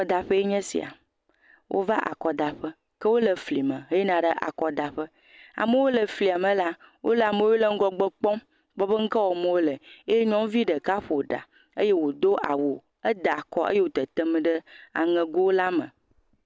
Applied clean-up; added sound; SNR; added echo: none; none; none; none.